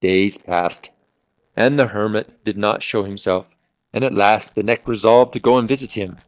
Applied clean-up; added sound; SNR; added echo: neural mask model DeepFilterNet 3.